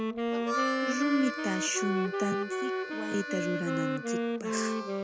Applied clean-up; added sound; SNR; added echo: none; Harmonica + Wind instrument, woodwind instrument; -2 dB; none.